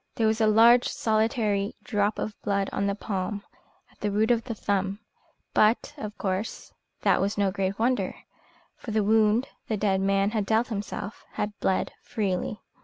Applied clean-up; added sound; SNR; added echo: none; none; none; none.